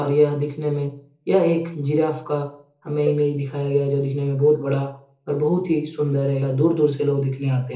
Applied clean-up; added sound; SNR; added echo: neural separator model SepFormer DNS4.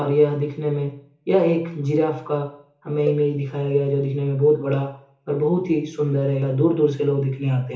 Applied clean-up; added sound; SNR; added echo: none; Cowbell; 16 dB; reverberation time 0.7 s.